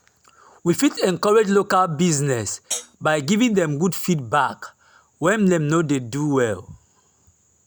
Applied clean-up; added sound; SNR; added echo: none; Hi-hat; 9 dB; none.